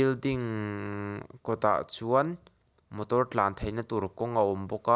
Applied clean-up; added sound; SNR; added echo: none; none; none; none.